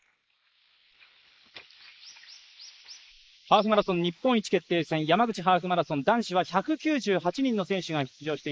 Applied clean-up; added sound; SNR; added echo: neural mask model Resemble Enhance denoiser.